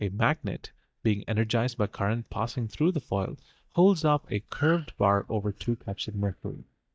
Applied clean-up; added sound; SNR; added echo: neural mask model DeepFilterNet 3.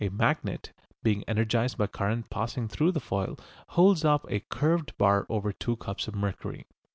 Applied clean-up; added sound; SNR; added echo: none; none; none; none.